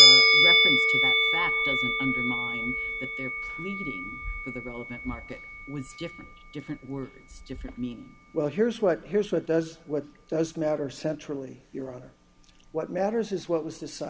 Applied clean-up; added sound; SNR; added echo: none; Musical instrument; -5 dB; none.